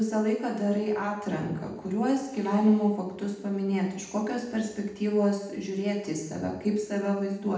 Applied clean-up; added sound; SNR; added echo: none; none; none; reverberation time 0.8 s.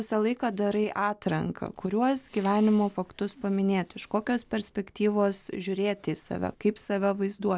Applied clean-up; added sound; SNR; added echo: none; none; none; none.